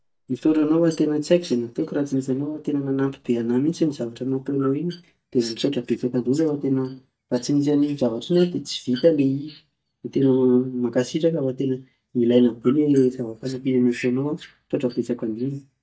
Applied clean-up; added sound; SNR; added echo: neural mask model DeepFilterNet 3.